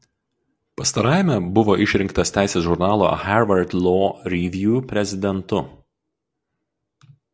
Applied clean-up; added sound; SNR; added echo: none; none; none; none.